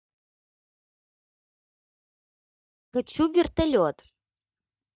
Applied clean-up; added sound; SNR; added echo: neural mask model DeepFilterNet 3.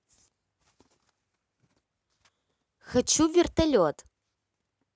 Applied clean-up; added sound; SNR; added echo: none; none; none; none.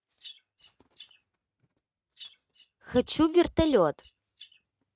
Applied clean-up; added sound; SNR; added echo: neural mask model RNNoise.